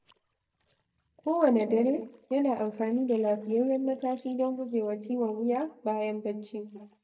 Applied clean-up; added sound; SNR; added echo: neural mask model DeepFilterNet 3.